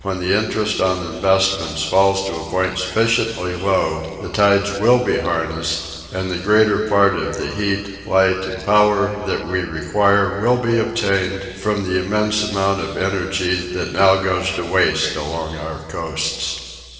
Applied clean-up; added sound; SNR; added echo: none; none; none; reverberation time 2.3 s.